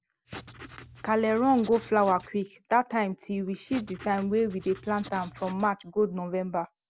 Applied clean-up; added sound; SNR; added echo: none; Writing; 18 dB; none.